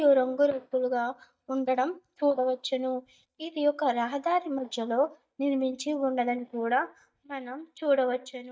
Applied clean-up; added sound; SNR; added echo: neural mask model DeepFilterNet 3.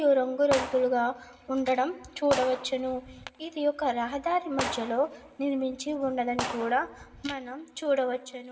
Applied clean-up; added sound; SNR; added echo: none; Gunshot, gunfire; 12 dB; reverberation time 1.5 s.